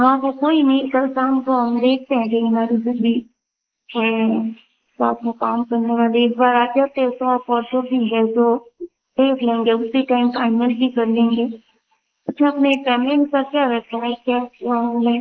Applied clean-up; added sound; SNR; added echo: neural mask model Resemble Enhance denoiser.